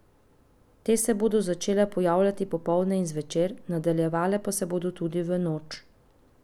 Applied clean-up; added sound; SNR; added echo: none; none; none; none.